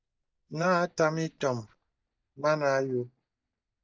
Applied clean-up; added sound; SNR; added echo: neural mask model DeepFilterNet 3.